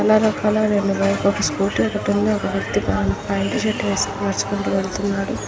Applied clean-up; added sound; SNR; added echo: none; none; none; none.